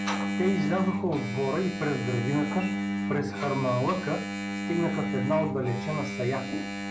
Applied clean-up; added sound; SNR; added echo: none; Engine; 2 dB; none.